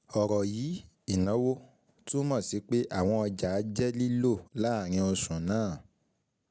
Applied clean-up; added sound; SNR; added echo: none; none; none; none.